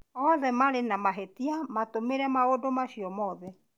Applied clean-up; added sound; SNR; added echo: none; none; none; none.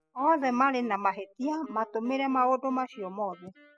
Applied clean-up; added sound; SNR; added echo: classical method spectral subtraction.